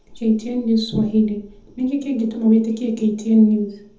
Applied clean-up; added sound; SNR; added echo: none; none; none; reverberation time 0.7 s.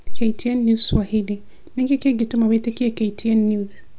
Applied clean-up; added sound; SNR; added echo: none; none; none; none.